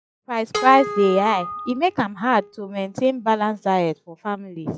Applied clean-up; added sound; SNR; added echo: classical method log-MMSE.